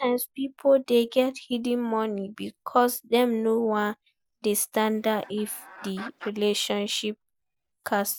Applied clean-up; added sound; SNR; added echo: none; Chicken, rooster; 19 dB; none.